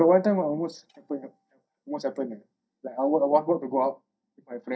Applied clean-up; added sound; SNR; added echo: neural mask model DeepFilterNet 3.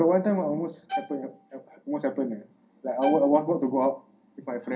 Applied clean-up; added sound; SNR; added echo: none; Bowed string instrument; 10 dB; reverberation time 0.3 s.